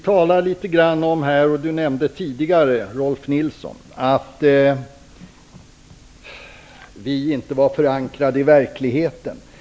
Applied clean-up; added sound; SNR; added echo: none; none; none; none.